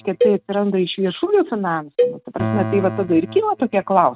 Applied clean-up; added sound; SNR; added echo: neural mask model RNNoise.